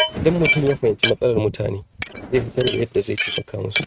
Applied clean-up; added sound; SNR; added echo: neural mask model RNNoise.